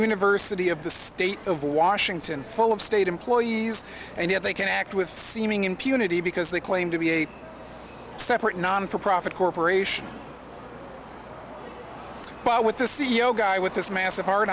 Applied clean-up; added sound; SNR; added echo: none; none; none; none.